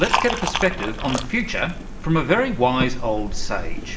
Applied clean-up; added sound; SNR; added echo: none; Liquid; 3 dB; reverberation time 1.1 s.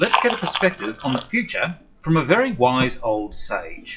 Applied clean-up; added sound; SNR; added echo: classical method WPE with log-MMSE.